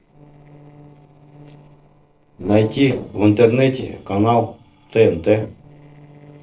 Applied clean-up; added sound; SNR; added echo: neural separator model SepFormer DNS4.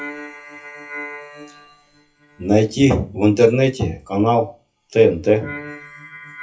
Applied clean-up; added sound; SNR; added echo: classical method WPE with log-MMSE.